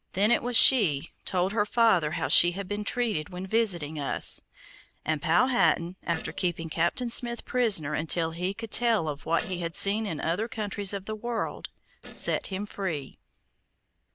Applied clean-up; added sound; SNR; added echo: neural separator model SepFormer DNS4.